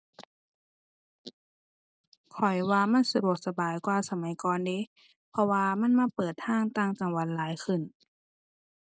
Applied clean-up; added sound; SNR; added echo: none; none; none; none.